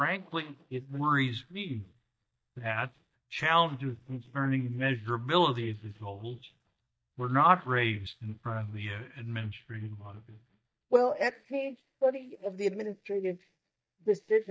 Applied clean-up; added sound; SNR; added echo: neural mask model DeepFilterNet 3.